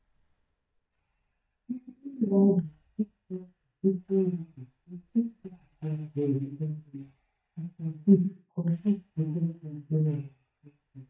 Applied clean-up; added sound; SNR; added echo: neural mask model DeepFilterNet 3.